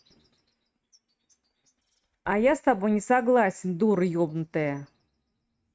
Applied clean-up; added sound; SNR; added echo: neural mask model RNNoise.